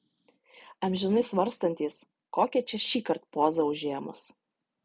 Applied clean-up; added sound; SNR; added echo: none; none; none; none.